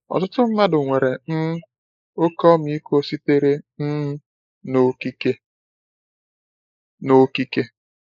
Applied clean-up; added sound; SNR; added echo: neural mask model Resemble Enhance denoiser.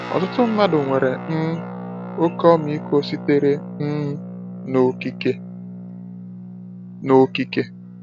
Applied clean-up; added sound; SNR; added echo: none; Guitar; 11 dB; none.